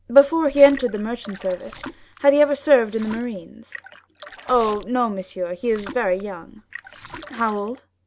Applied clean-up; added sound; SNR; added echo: none; Splash, splatter + Splash, splatter; 20 dB; none.